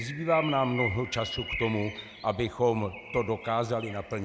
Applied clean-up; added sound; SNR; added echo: none; Bird; 10 dB; none.